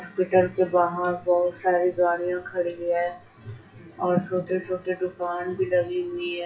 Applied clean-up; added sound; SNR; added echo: classical method WPE with log-MMSE.